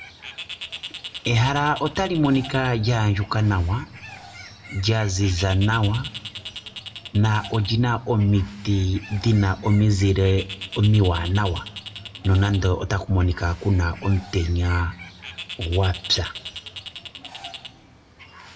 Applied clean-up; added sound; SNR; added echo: none; Bird; 16 dB; reverberation time 1.0 s.